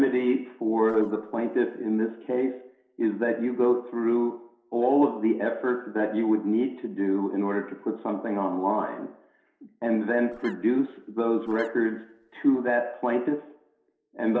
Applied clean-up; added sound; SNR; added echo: neural separator model SepFormer DNS4.